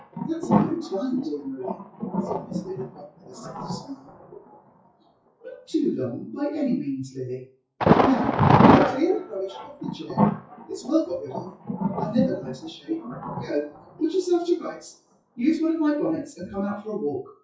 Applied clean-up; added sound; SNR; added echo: classical method WPE with log-MMSE.